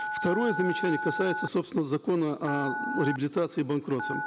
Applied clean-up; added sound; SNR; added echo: none; Telephone; 6 dB; none.